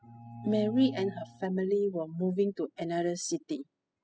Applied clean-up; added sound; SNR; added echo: classical method spectral subtraction.